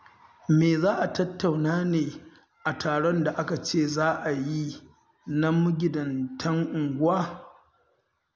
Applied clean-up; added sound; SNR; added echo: none; none; none; none.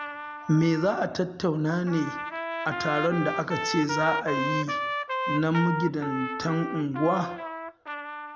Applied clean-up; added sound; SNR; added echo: none; Trumpet; 5 dB; none.